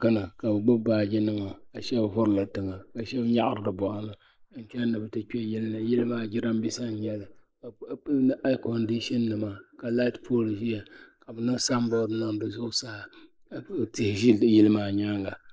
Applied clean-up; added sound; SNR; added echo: neural mask model Resemble Enhance denoiser.